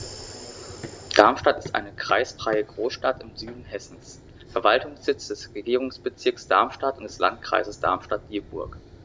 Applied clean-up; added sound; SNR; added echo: none; Run; 18 dB; none.